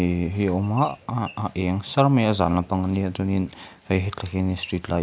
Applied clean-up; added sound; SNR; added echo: none; none; none; none.